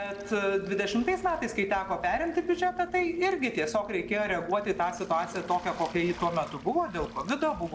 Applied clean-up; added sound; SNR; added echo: none; Waves, surf; 16 dB; none.